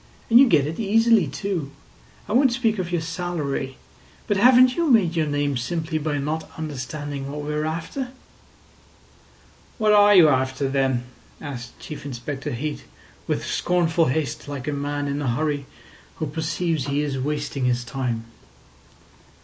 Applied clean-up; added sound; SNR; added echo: none; none; none; none.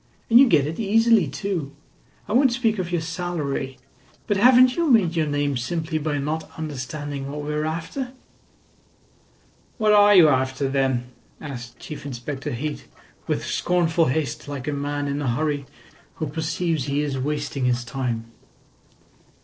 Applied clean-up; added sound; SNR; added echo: neural separator model SepFormer DNS4.